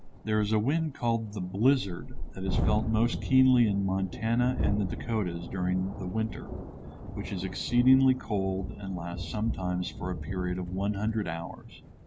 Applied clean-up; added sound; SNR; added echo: none; Thunderstorm; 7 dB; none.